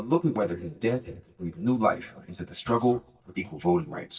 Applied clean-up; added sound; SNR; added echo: neural mask model DeepFilterNet 3.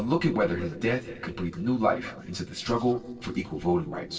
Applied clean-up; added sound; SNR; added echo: neural separator model SepFormer DNS4.